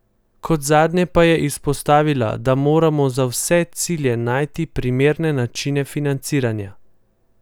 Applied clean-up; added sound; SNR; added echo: none; none; none; none.